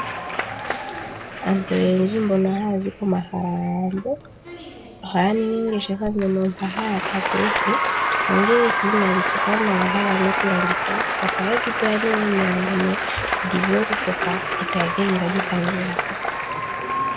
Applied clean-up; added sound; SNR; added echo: none; Applause; 2 dB; none.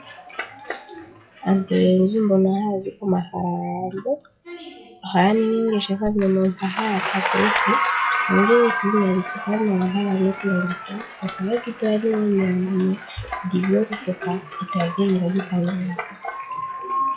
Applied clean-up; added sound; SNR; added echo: classical method log-MMSE.